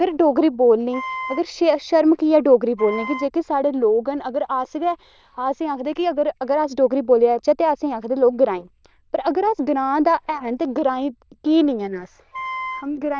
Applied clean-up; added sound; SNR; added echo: neural diffusion model UNIVERSE++.